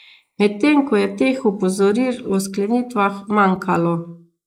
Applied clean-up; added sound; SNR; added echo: neural mask model Resemble Enhance denoiser.